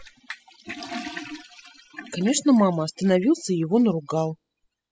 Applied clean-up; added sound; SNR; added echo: classical method spectral subtraction.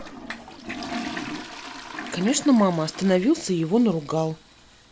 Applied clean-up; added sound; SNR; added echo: none; Toilet flush; 12 dB; none.